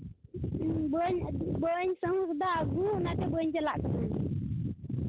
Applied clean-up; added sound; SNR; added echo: none; none; none; none.